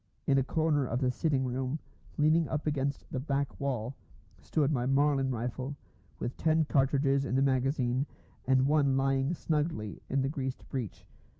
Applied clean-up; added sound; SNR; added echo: none; none; none; none.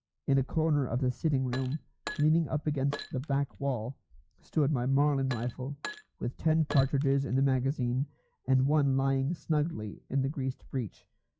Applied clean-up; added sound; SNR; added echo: classical method log-MMSE.